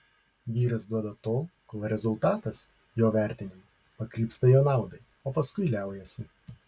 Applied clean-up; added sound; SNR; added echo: none; none; none; none.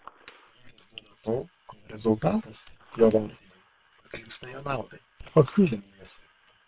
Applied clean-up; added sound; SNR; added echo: neural separator model SepFormer WHAM!.